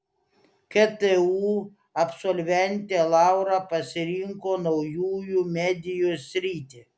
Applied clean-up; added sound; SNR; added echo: none; none; none; none.